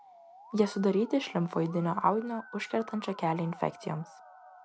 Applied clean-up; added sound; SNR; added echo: none; Musical instrument; 20 dB; none.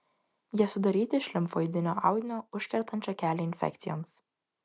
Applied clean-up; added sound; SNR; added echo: none; none; none; none.